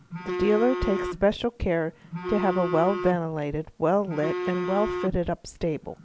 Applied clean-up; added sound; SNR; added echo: none; Telephone; 7 dB; none.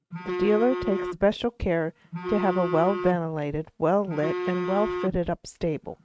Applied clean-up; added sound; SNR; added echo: neural mask model RNNoise.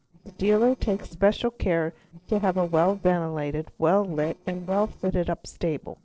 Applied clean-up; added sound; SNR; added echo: neural separator model SepFormer DNS4.